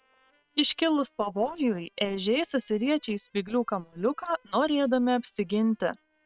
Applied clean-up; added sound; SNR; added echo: neural separator model SepFormer WHAM!.